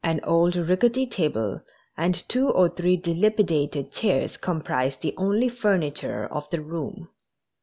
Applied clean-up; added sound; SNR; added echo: none; none; none; none.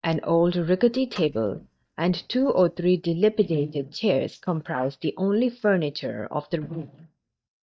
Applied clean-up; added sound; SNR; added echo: neural mask model DeepFilterNet 3.